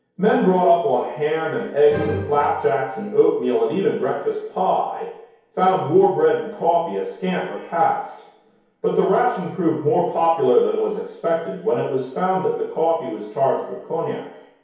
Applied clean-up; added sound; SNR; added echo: none; Musical instrument; 11 dB; reverberation time 2.2 s.